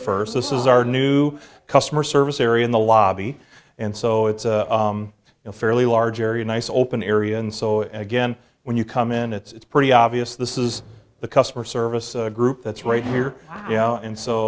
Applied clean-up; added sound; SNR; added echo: none; none; none; none.